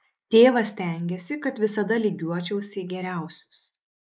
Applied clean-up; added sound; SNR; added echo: neural mask model Resemble Enhance denoiser.